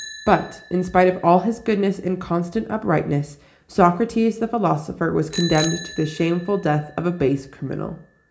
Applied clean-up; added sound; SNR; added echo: none; Bicycle bell; 18 dB; reverberation time 0.4 s.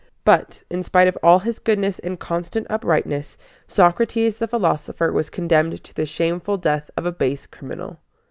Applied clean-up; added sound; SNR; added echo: none; none; none; none.